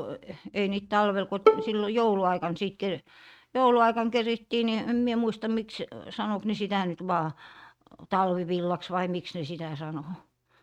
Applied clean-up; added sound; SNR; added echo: neural mask model RNNoise.